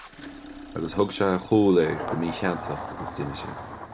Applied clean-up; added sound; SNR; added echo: none; Engine starting; 11 dB; none.